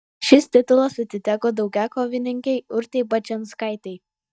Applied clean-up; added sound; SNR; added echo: neural mask model DeepFilterNet 3.